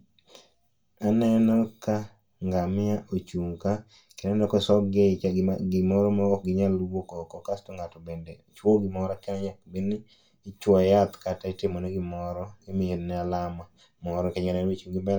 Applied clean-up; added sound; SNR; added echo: none; none; none; reverberation time 0.2 s.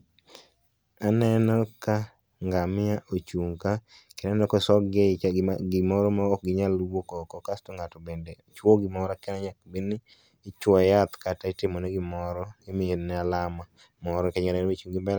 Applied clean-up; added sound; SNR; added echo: none; none; none; none.